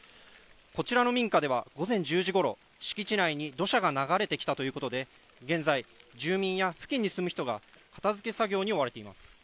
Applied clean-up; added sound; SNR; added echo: none; none; none; none.